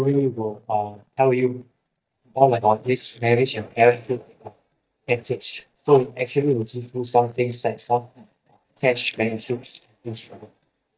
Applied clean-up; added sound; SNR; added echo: neural mask model DeepFilterNet 3.